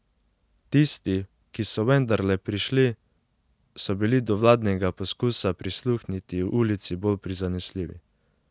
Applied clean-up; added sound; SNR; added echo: none; none; none; none.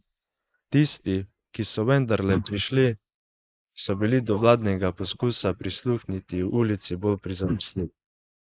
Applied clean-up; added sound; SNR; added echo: neural mask model Resemble Enhance denoiser.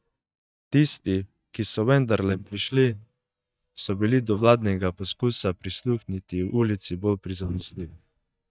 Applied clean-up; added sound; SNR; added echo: neural mask model DeepFilterNet 3.